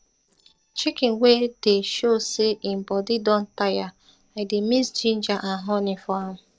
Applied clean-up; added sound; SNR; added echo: neural separator model SepFormer DNS4.